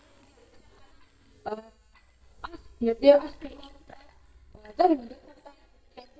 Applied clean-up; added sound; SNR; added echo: neural mask model DeepFilterNet 3.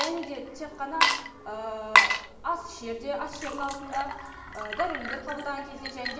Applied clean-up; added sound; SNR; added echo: none; Water / Liquid; -4 dB; reverberation time 0.8 s.